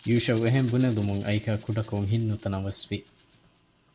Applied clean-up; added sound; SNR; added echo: none; Rattle (instrument); 15 dB; none.